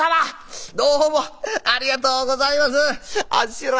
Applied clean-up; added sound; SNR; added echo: none; Chirp, tweet; 15 dB; none.